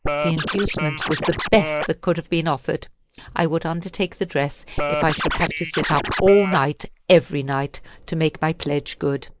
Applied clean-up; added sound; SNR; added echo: neural mask model Resemble Enhance denoiser.